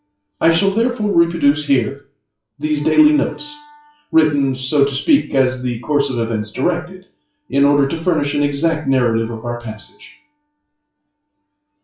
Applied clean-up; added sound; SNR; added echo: classical method WPE with log-MMSE.